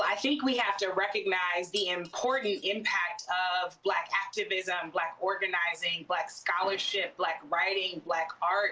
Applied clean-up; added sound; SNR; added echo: neural separator model SepFormer DNS4.